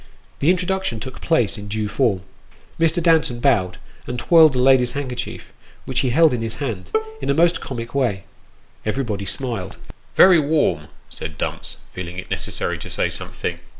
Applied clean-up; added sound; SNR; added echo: none; Bowed string instrument; 10 dB; none.